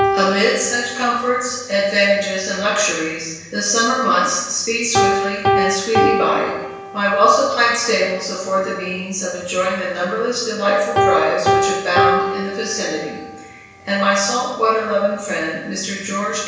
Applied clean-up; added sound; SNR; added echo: none; Piano; 4 dB; reverberation time 1.0 s.